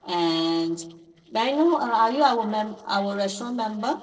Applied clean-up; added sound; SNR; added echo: neural separator model SepFormer DNS4.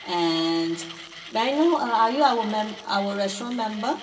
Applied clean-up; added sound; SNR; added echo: none; Mechanisms; 17 dB; reverberation time 1.7 s.